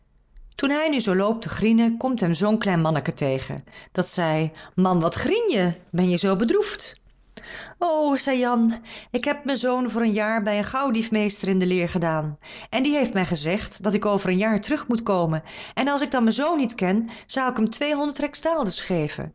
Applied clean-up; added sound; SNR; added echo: none; none; none; none.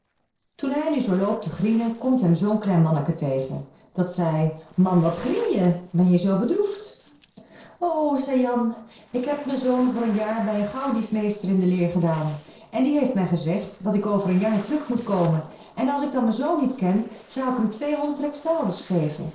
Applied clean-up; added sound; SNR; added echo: neural separator model SepFormer DNS4.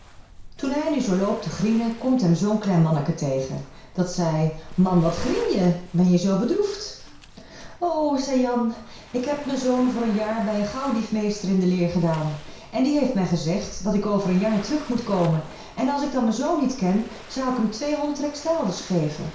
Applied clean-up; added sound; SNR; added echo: none; Waves, surf; 17 dB; reverberation time 0.6 s.